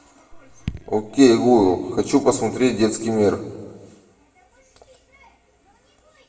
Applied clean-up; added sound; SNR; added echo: none; Raindrop / Drip; 15 dB; reverberation time 1.4 s.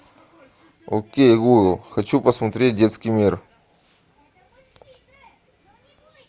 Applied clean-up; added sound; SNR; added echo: none; none; none; none.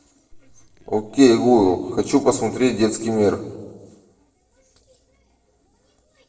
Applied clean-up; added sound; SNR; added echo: neural separator model SepFormer DNS4.